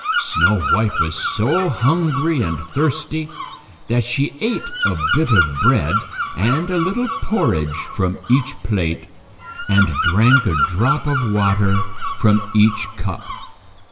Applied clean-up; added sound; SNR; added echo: none; Bird vocalization, bird call, bird song; 5 dB; reverberation time 1.4 s.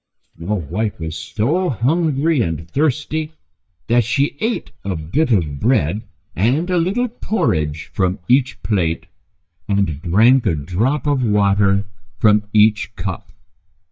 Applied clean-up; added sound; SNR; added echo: neural mask model DeepFilterNet 3.